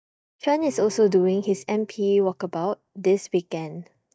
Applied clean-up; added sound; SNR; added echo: neural mask model DeepFilterNet 3.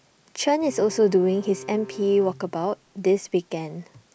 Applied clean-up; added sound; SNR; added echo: none; Bowed string instrument; 18 dB; none.